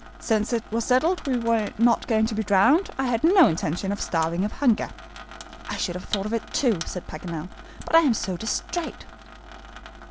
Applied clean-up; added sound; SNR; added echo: none; Sink (filling or washing) / Water tap, faucet; 17 dB; none.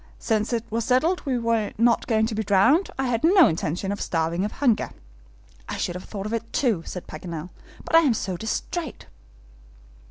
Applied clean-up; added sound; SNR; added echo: none; none; none; none.